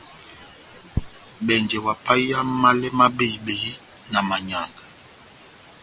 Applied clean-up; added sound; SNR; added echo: none; none; none; none.